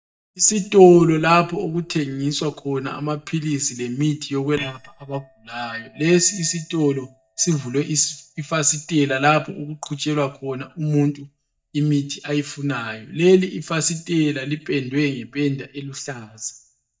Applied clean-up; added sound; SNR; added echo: neural mask model DeepFilterNet 3.